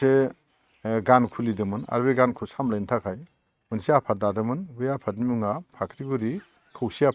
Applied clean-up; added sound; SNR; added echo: neural mask model RNNoise.